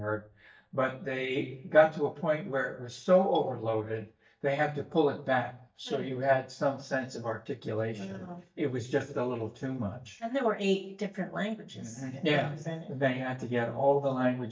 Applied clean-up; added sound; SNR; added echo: neural mask model DeepFilterNet 3.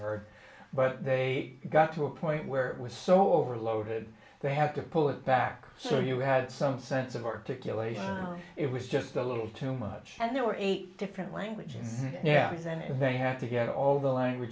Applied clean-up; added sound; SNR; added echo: none; none; none; none.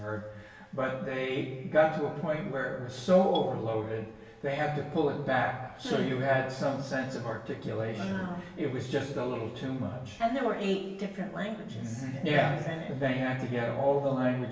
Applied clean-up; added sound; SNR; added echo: none; Marimba, xylophone; 20 dB; reverberation time 1.1 s.